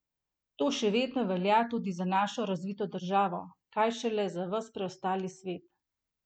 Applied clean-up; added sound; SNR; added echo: none; none; none; none.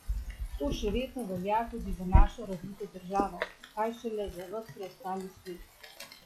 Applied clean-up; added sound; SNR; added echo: classical method log-MMSE.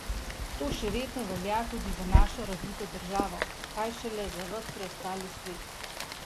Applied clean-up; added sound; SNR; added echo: none; Rain; -4 dB; none.